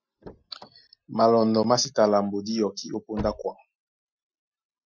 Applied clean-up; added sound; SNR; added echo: classical method Wiener filter.